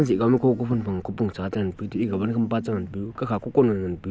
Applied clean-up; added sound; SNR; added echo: none; Telephone; 16 dB; none.